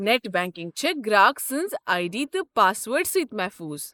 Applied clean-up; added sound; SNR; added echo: neural mask model Resemble Enhance denoiser.